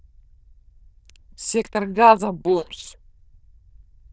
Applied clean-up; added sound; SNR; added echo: neural diffusion model UNIVERSE++.